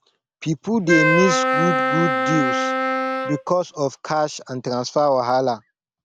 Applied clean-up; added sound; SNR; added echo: none; Wind instrument, woodwind instrument; -1 dB; none.